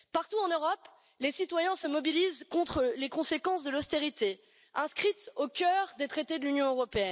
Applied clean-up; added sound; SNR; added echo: none; none; none; none.